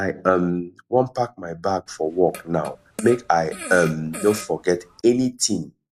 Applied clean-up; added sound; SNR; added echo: none; Fart; 15 dB; none.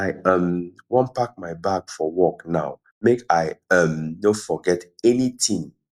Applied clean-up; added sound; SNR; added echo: none; none; none; none.